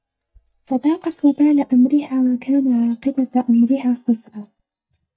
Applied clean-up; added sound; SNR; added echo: neural mask model DeepFilterNet 3.